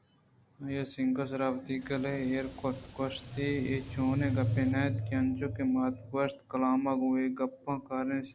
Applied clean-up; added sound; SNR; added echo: none; Water; 19 dB; none.